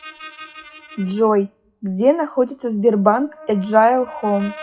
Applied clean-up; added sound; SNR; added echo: classical method WPE with log-MMSE.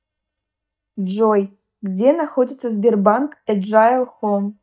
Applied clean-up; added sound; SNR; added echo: neural mask model DeepFilterNet 3.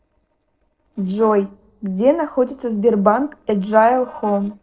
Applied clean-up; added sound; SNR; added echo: neural separator model SepFormer DNS4.